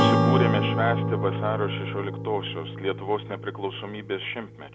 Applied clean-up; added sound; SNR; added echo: none; Acoustic guitar / Strum; -3 dB; none.